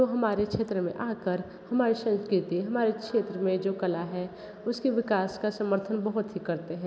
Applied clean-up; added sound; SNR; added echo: none; none; none; none.